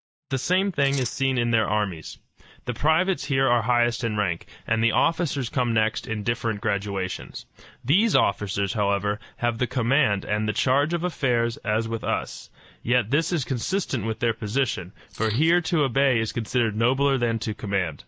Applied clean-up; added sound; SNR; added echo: neural mask model DeepFilterNet 3.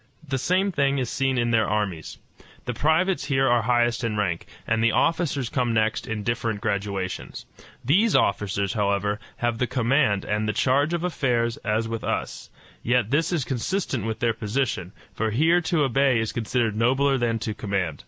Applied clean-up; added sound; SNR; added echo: none; none; none; none.